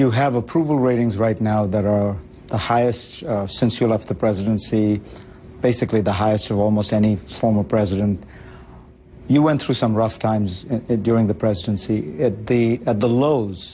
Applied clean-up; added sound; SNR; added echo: none; none; none; none.